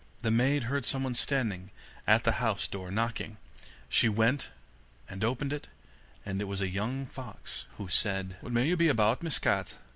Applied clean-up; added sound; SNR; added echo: none; none; none; none.